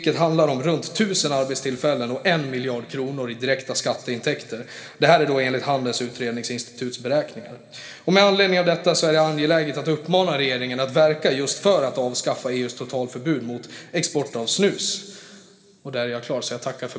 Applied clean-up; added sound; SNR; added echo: none; none; none; reverberation time 1.7 s.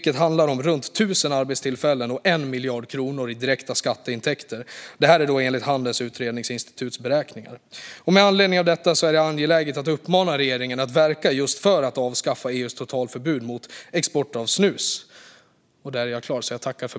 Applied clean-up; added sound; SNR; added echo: none; none; none; none.